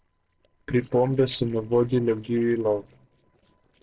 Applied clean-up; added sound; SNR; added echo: neural separator model SepFormer DNS4.